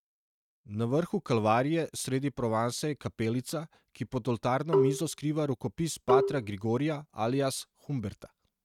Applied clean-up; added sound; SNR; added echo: neural mask model RNNoise.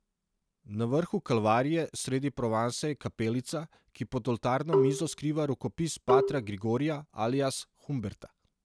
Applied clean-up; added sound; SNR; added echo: none; Marimba, xylophone; -2 dB; none.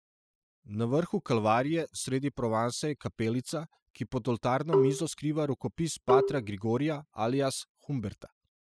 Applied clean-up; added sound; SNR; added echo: classical method spectral subtraction.